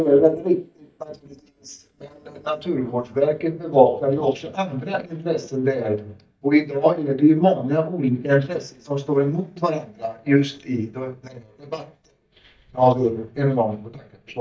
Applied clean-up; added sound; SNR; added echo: neural mask model DeepFilterNet 3.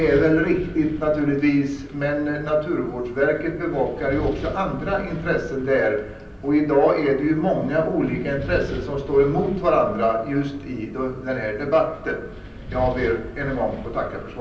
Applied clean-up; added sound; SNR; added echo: none; Wind; 14 dB; reverberation time 0.6 s.